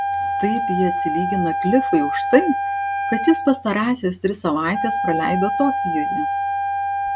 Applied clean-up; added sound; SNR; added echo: none; Wind instrument, woodwind instrument; 1 dB; none.